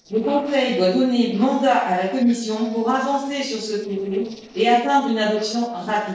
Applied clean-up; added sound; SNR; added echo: neural separator model SepFormer DNS4.